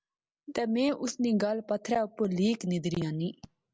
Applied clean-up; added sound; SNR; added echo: none; none; none; none.